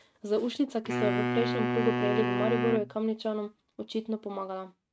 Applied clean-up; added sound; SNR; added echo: neural mask model RNNoise.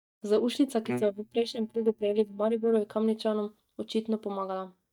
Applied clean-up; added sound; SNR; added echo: neural mask model DeepFilterNet 3.